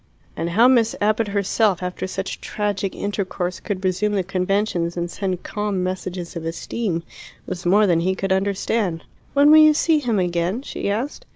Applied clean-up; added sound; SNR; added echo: none; none; none; none.